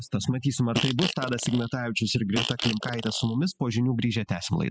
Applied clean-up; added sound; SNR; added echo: classical method spectral subtraction.